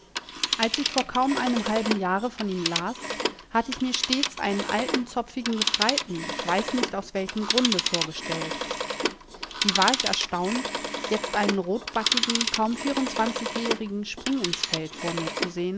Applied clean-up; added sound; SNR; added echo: none; Telephone; 1 dB; none.